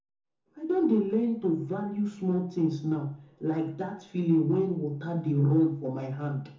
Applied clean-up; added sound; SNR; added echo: none; none; none; reverberation time 0.6 s.